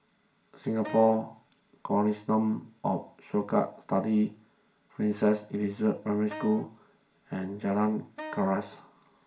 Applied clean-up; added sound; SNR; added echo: none; Wind instrument, woodwind instrument; 15 dB; reverberation time 0.4 s.